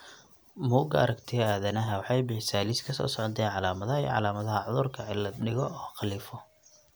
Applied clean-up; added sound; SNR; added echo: none; none; none; none.